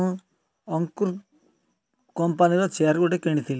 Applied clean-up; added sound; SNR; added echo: none; none; none; none.